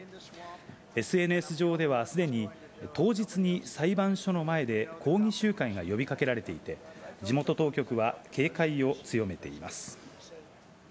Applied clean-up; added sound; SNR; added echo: none; none; none; none.